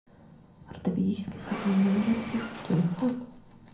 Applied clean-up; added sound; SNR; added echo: none; Engine / Mechanisms; 13 dB; reverberation time 0.6 s.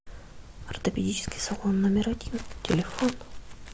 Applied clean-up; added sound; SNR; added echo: none; none; none; none.